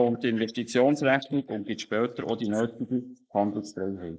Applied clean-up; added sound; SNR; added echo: neural mask model Resemble Enhance denoiser.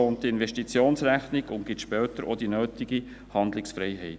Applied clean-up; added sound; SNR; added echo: none; none; none; none.